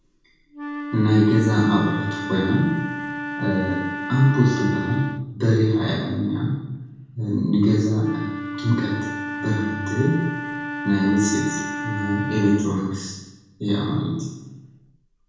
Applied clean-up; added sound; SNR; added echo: none; Wind instrument, woodwind instrument; 9 dB; reverberation time 1.1 s.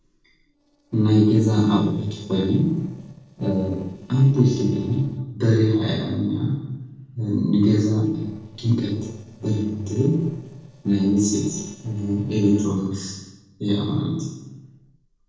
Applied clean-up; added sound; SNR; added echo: neural separator model SepFormer DNS4.